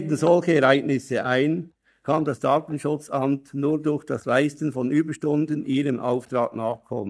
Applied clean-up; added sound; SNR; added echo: neural mask model DeepFilterNet 3.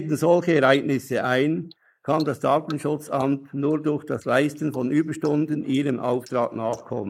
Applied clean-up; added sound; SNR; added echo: neural mask model Resemble Enhance denoiser.